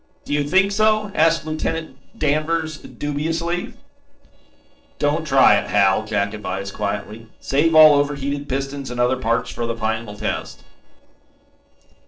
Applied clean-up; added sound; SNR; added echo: neural separator model SepFormer DNS4.